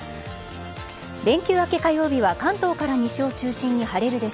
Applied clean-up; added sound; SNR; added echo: none; none; none; none.